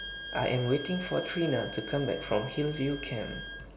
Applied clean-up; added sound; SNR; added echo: none; Wind instrument, woodwind instrument; 11 dB; reverberation time 2.1 s.